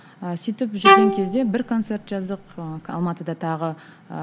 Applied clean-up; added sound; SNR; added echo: none; Bowed string instrument; -4 dB; none.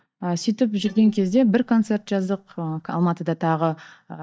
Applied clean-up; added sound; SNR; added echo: neural mask model DeepFilterNet 3.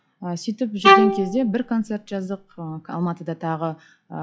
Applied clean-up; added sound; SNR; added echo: classical method log-MMSE.